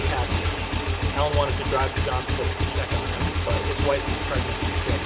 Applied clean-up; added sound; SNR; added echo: none; Motorcycle / Engine; -5 dB; reverberation time 1.6 s.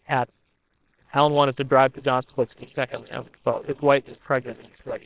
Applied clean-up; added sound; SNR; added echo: neural separator model SepFormer WHAMR!.